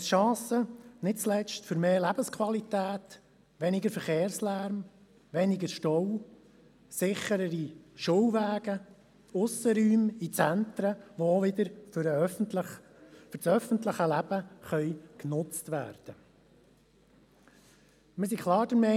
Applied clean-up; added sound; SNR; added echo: none; none; none; none.